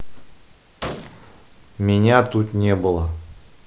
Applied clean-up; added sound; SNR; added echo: none; Gunshot, gunfire; 17 dB; none.